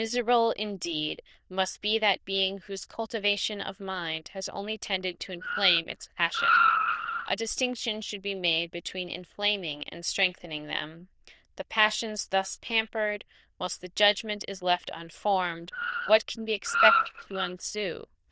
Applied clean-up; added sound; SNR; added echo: neural diffusion model UNIVERSE++.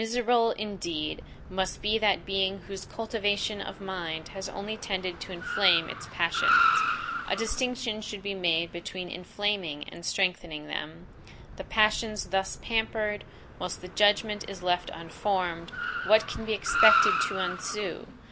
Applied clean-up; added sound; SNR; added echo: none; Car; 3 dB; none.